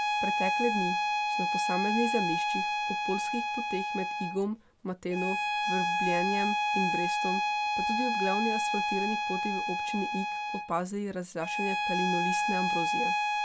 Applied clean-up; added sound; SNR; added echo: none; Bowed string instrument; -4 dB; none.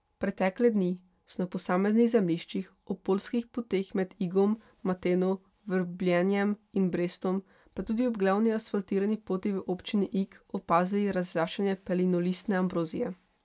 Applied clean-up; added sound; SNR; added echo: none; none; none; none.